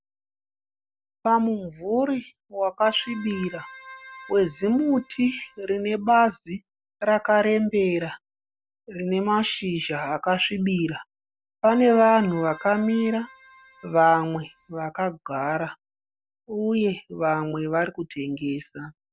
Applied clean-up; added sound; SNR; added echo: none; Keyboard (musical); 20 dB; none.